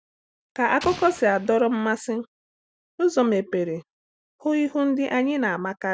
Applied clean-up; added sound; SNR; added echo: none; Explosion; 15 dB; none.